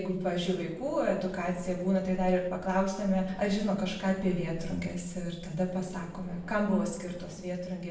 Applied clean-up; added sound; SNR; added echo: none; Car; 20 dB; reverberation time 0.6 s.